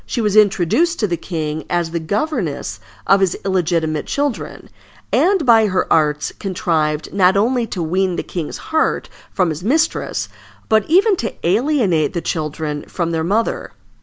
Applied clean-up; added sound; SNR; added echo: none; none; none; none.